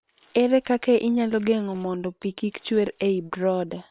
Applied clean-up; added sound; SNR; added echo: neural separator model SepFormer WHAM!.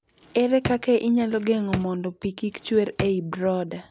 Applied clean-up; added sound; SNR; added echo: none; Drawer open or close; 12 dB; none.